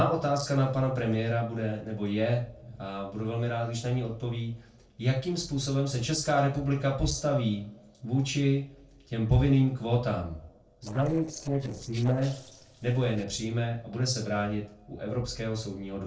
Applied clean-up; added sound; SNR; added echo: neural separator model SepFormer DNS4.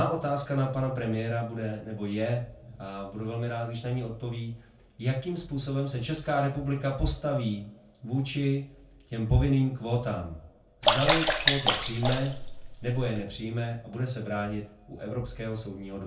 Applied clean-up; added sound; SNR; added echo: none; Sink (filling or washing) / Water / Splash, splatter; -4 dB; reverberation time 0.3 s.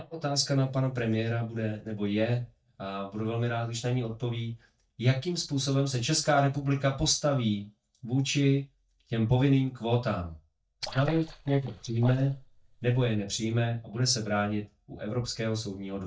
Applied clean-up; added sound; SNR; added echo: neural mask model DeepFilterNet 3.